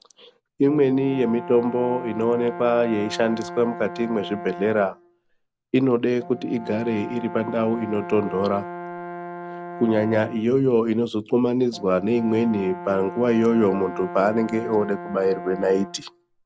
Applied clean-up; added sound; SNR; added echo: none; Brass instrument; 13 dB; none.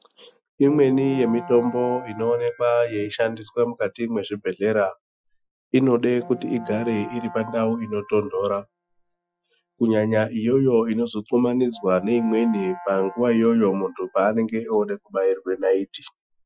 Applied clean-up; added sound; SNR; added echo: classical method Wiener filter.